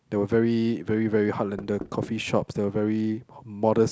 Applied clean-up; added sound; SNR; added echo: none; Knock; 14 dB; none.